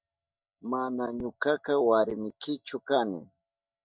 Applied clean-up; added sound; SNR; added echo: neural mask model DeepFilterNet 3.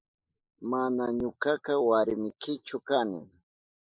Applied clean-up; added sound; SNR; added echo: neural mask model Resemble Enhance denoiser.